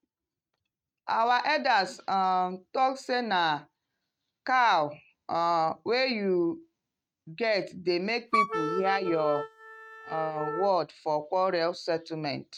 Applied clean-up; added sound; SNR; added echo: neural mask model RNNoise.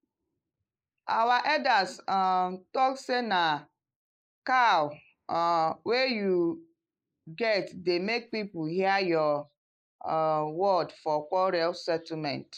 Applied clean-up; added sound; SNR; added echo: neural mask model Resemble Enhance denoiser.